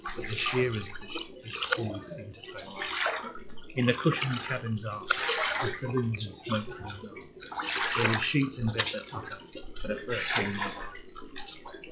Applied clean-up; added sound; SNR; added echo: classical method log-MMSE.